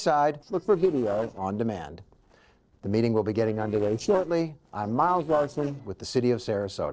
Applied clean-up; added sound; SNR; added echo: neural separator model SepFormer DNS4.